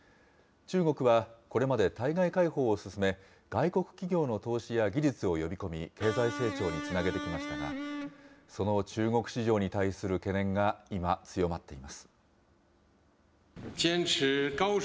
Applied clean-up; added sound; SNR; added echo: none; Electric guitar; 7 dB; none.